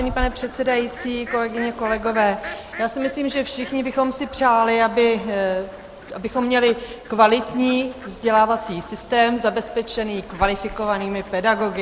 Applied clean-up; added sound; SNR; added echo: none; Fowl; 16 dB; none.